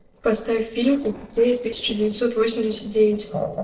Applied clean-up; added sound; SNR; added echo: neural separator model SepFormer DNS4.